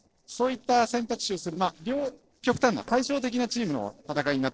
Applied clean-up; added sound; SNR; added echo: neural separator model SepFormer DNS4.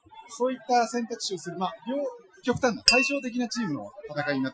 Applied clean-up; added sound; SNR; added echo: classical method Wiener filter.